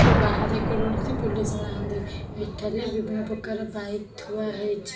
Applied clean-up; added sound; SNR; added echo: none; Boom; -3 dB; reverberation time 0.4 s.